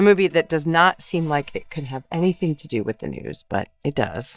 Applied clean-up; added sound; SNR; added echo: neural mask model DeepFilterNet 3.